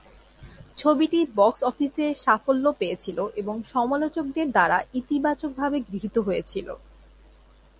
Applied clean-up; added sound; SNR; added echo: none; none; none; none.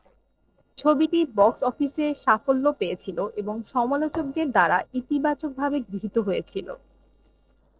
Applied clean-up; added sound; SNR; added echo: neural separator model SepFormer DNS4.